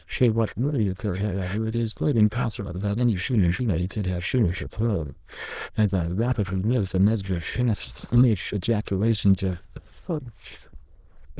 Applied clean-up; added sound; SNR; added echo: neural diffusion model UNIVERSE++.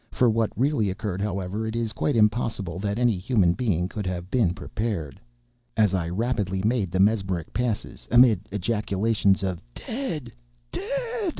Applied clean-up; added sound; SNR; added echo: none; none; none; none.